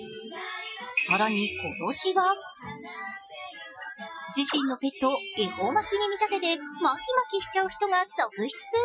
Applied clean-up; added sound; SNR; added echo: classical method Wiener filter.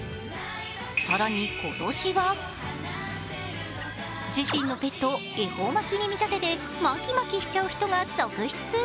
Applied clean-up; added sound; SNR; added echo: none; Motor vehicle (road); 18 dB; none.